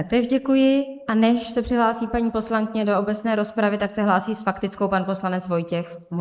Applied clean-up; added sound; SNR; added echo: neural mask model Resemble Enhance denoiser.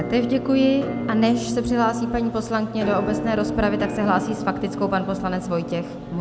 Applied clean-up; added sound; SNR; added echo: none; Musical instrument; 6 dB; none.